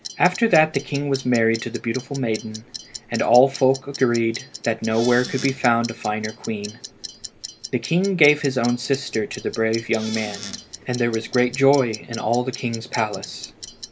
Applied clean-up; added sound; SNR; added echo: none; Squeak / Cupboard open or close + Clock; 15 dB; none.